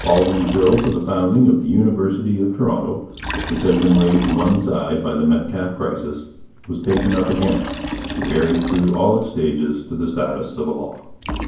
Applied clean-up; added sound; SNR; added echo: none; Liquid; 11 dB; reverberation time 0.9 s.